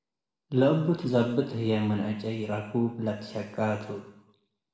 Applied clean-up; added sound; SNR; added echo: none; none; none; reverberation time 0.9 s.